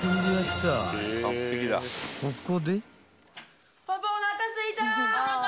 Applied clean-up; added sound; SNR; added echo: none; none; none; none.